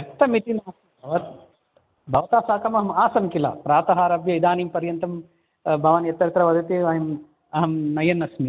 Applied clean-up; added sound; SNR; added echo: none; none; none; none.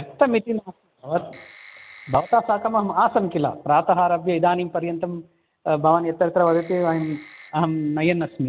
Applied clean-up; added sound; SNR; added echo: none; Telephone; 17 dB; none.